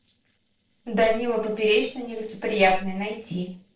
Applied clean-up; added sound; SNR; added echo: neural separator model SepFormer DNS4.